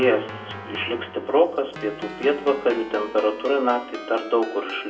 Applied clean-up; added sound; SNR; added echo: none; Keyboard (musical); 14 dB; reverberation time 0.2 s.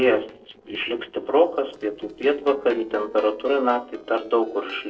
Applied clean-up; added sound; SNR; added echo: neural separator model SepFormer DNS4.